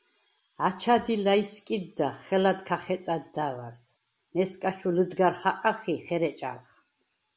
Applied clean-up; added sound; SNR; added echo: none; none; none; none.